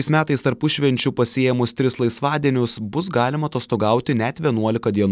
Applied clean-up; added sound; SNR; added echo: none; none; none; none.